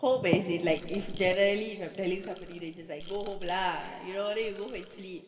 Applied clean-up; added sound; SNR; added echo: none; Rattle / Rattle (instrument); 13 dB; reverberation time 2.0 s.